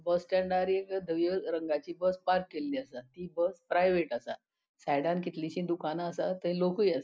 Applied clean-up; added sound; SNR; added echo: none; none; none; none.